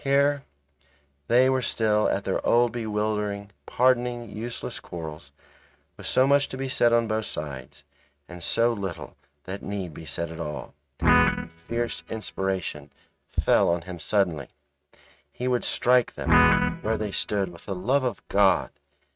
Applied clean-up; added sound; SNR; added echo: neural mask model RNNoise.